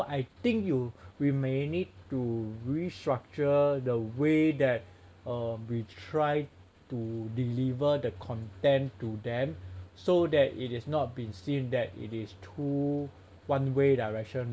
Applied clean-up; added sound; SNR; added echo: none; none; none; none.